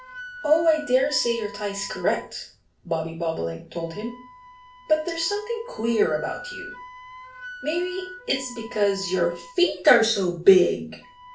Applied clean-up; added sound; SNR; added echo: none; Wind instrument, woodwind instrument; 18 dB; reverberation time 0.3 s.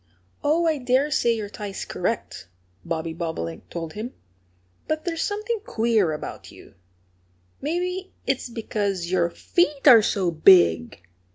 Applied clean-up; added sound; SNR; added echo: none; none; none; none.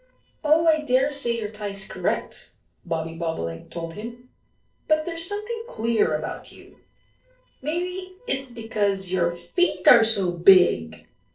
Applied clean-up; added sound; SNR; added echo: neural separator model SepFormer DNS4.